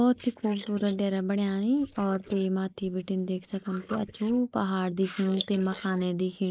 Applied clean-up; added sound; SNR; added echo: neural mask model Resemble Enhance denoiser.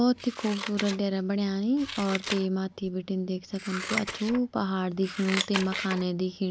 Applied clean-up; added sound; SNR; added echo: none; Scissors; 9 dB; none.